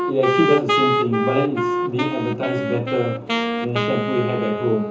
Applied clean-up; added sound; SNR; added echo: none; Wind instrument, woodwind instrument; 0 dB; reverberation time 0.6 s.